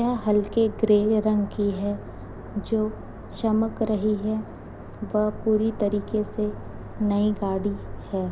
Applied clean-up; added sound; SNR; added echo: none; none; none; none.